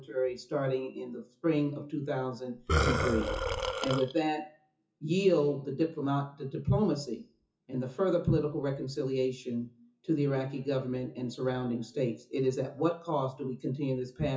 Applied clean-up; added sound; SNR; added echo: classical method WPE with log-MMSE.